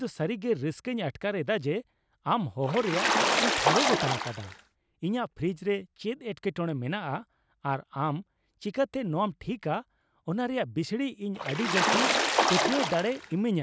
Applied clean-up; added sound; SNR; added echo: none; Water / Splash, splatter; -4 dB; none.